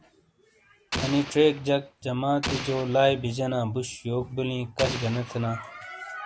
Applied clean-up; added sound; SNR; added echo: none; Explosion; 8 dB; none.